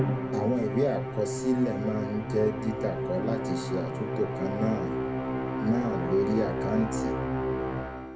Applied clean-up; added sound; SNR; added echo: none; Musical instrument; 1 dB; reverberation time 0.3 s.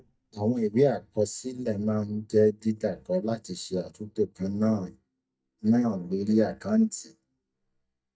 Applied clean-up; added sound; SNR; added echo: neural mask model DeepFilterNet 3.